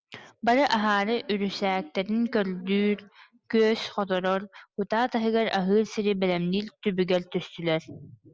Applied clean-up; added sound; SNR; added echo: none; none; none; none.